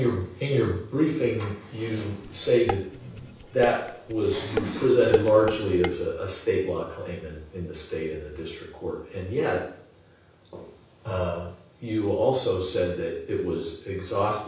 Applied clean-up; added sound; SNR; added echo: none; Dishes, pots, and pans; 6 dB; reverberation time 0.7 s.